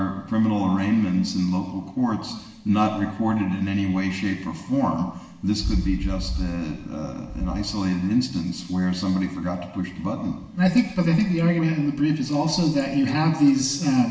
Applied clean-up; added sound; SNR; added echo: none; none; none; reverberation time 1.0 s.